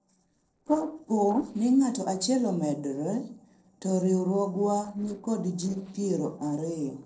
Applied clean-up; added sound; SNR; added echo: neural separator model SepFormer DNS4.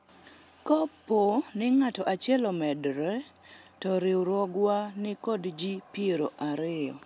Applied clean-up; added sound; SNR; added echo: none; none; none; none.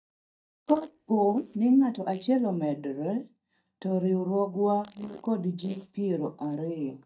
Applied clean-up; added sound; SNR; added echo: neural mask model DeepFilterNet 3.